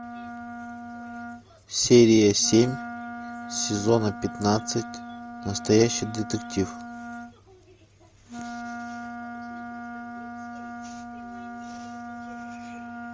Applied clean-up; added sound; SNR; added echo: none; Wind instrument, woodwind instrument; 11 dB; none.